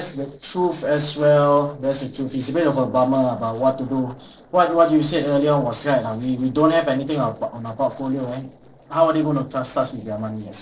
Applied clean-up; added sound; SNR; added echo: neural separator model SepFormer DNS4.